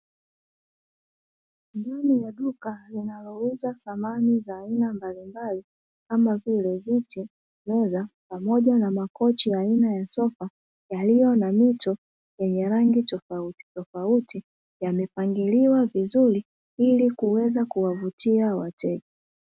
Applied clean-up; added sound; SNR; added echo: none; none; none; none.